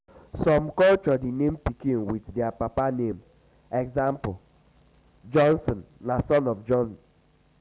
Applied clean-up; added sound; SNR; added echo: none; none; none; none.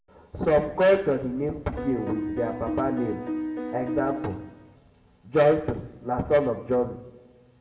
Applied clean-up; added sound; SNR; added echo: none; Piano; 5 dB; reverberation time 0.8 s.